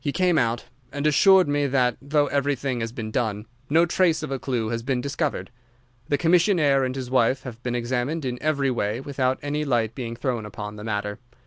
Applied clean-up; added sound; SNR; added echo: none; none; none; none.